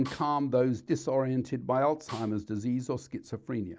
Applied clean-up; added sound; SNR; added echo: none; Snare drum; 19 dB; none.